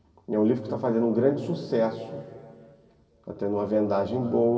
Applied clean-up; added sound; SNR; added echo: none; none; none; reverberation time 2.6 s.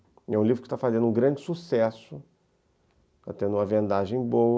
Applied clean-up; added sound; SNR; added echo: none; none; none; none.